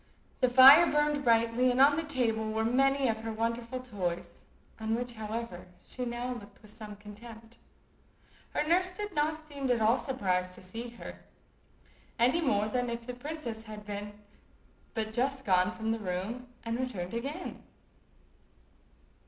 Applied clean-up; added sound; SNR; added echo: none; none; none; none.